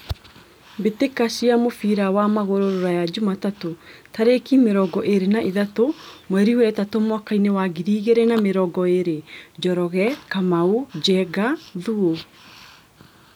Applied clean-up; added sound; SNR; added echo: none; none; none; none.